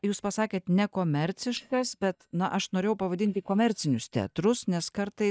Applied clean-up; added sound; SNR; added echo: neural mask model DeepFilterNet 3.